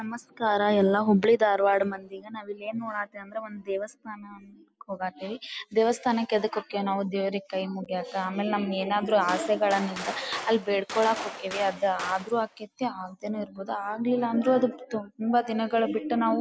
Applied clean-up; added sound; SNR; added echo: none; Gunshot, gunfire; 11 dB; none.